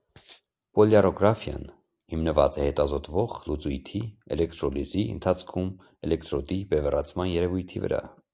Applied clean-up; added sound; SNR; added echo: none; none; none; none.